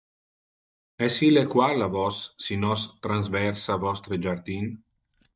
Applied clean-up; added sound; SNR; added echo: neural mask model DeepFilterNet 3.